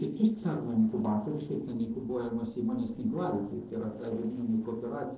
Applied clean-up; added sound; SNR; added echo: neural separator model SepFormer DNS4.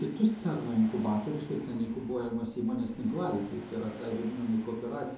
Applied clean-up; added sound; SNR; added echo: none; Ocean; 19 dB; reverberation time 2.6 s.